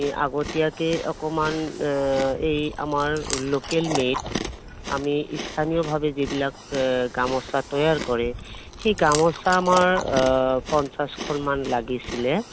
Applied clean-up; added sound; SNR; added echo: none; Chewing, mastication; 10 dB; none.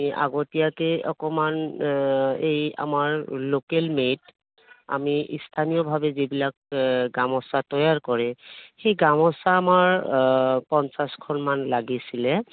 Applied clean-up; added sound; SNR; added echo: none; none; none; none.